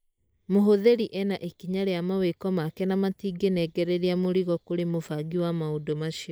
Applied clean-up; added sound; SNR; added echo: neural mask model Resemble Enhance denoiser.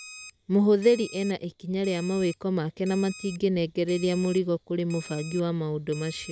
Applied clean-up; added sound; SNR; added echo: none; Alarm; 18 dB; none.